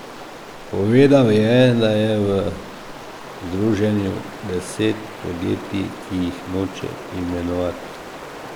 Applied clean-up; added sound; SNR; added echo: none; Stream; 15 dB; none.